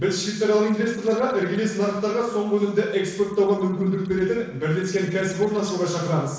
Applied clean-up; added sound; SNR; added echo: neural separator model SepFormer DNS4.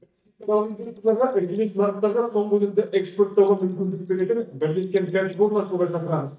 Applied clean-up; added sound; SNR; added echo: neural mask model DeepFilterNet 3.